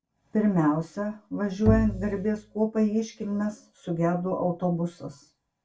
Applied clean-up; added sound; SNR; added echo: none; Bowed string instrument; 3 dB; reverberation time 0.2 s.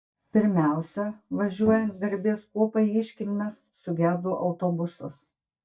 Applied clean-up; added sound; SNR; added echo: neural mask model DeepFilterNet 3.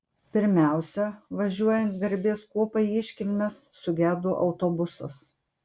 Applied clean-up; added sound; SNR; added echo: none; none; none; none.